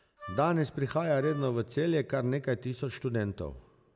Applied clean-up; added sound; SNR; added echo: none; Wind instrument, woodwind instrument; 17 dB; none.